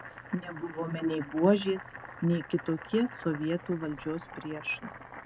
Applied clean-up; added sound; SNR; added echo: none; Boiling; 14 dB; none.